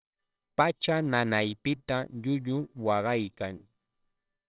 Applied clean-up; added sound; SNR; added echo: neural separator model SepFormer WHAMR!.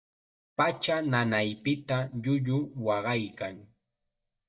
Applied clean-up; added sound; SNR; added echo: neural mask model DeepFilterNet 3.